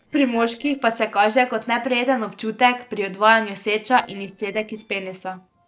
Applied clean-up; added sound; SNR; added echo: neural separator model SepFormer DNS4.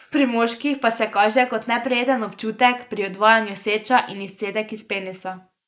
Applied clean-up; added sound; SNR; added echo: neural mask model Resemble Enhance denoiser.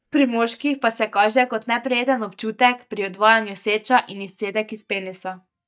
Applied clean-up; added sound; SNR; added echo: neural mask model DeepFilterNet 3.